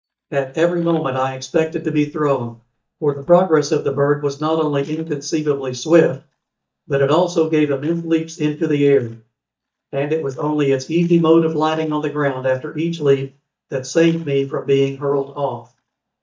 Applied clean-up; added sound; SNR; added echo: neural mask model DeepFilterNet 3.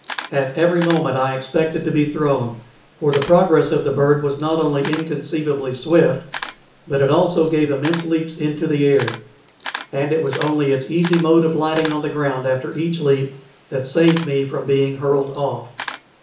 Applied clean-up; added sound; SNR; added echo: none; Camera; 15 dB; reverberation time 0.8 s.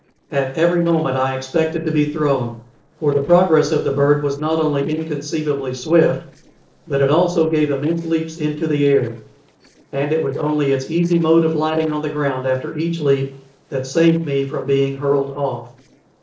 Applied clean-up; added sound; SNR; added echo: neural separator model SepFormer DNS4.